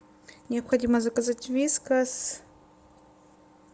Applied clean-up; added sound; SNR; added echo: none; none; none; none.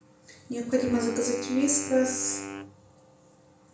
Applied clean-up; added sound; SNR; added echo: none; Wind instrument, woodwind instrument; 11 dB; reverberation time 0.5 s.